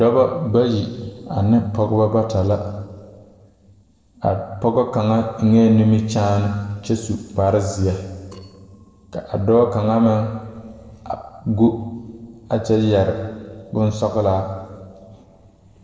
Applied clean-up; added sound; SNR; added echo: neural separator model SepFormer DNS4.